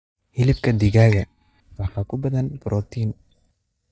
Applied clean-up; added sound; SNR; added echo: neural mask model DeepFilterNet 3.